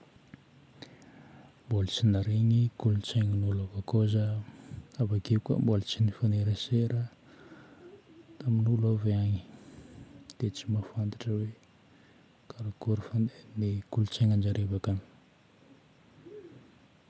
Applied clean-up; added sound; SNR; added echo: none; none; none; none.